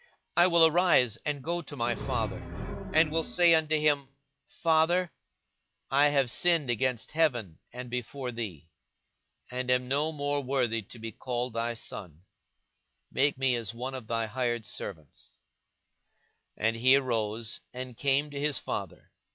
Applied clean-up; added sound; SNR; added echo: classical method log-MMSE.